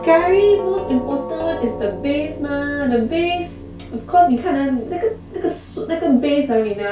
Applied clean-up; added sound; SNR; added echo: none; Doorbell; 12 dB; reverberation time 0.2 s.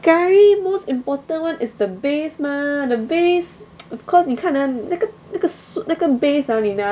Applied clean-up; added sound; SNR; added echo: none; none; none; none.